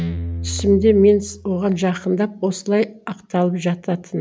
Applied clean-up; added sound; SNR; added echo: none; Guitar; 12 dB; none.